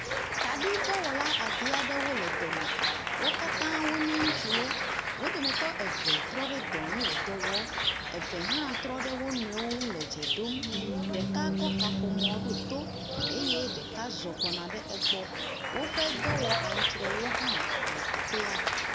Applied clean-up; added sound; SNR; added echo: none; Bird + Applause; -5 dB; none.